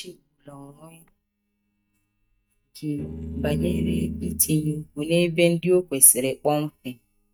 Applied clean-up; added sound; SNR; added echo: neural mask model DeepFilterNet 3.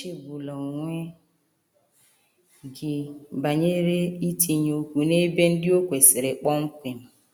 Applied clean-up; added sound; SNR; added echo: none; none; none; none.